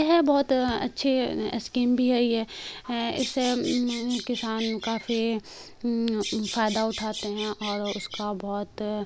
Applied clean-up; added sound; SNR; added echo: none; Bird vocalization, bird call, bird song; 11 dB; none.